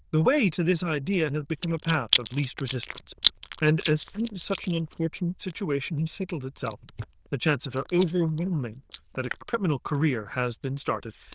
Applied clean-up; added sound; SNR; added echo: neural diffusion model UNIVERSE++.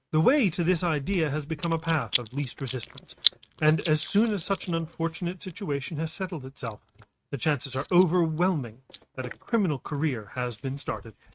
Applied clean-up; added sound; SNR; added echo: neural mask model RNNoise.